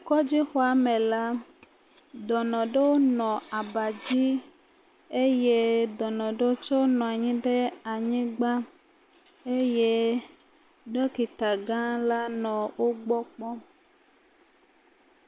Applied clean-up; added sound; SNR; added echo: none; Cutlery, silverware; 17 dB; none.